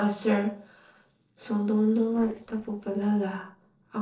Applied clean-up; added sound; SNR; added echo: neural separator model SepFormer DNS4.